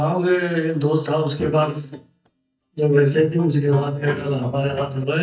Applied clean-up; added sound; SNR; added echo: neural mask model DeepFilterNet 3.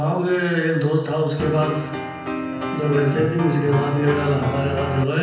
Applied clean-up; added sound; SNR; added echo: none; Piano; 6 dB; reverberation time 0.9 s.